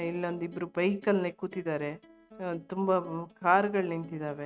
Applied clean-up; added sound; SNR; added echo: neural mask model RNNoise.